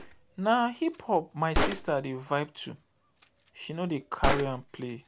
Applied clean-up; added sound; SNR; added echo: none; Gunshot, gunfire; 3 dB; none.